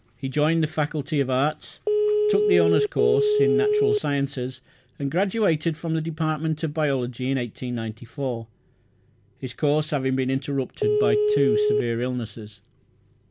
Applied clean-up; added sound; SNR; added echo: none; Telephone; -5 dB; none.